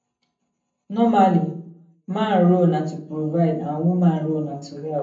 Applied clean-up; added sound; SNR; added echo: none; none; none; reverberation time 0.6 s.